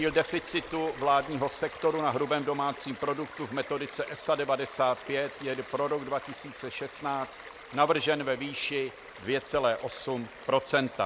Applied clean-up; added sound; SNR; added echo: none; Stream; 16 dB; none.